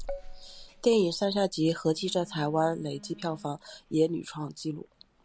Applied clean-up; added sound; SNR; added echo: none; Telephone + Keyboard (musical); 16 dB; none.